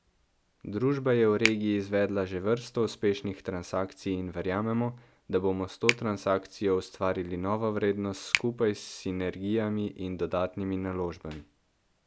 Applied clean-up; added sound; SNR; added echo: none; Finger snapping; 8 dB; none.